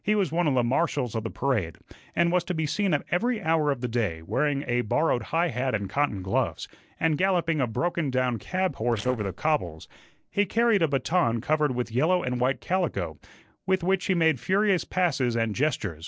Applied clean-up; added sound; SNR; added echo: neural separator model SepFormer DNS4.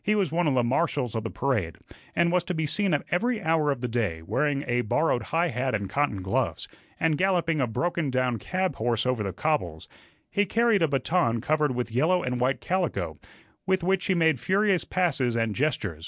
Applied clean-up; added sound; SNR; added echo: none; none; none; none.